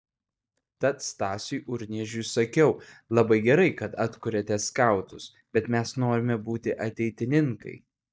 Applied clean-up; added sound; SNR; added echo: neural mask model DeepFilterNet 3.